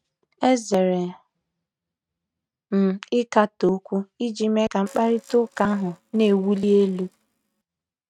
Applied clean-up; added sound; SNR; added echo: neural mask model RNNoise.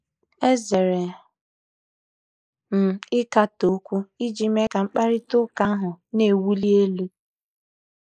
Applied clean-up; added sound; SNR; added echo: neural mask model Resemble Enhance denoiser.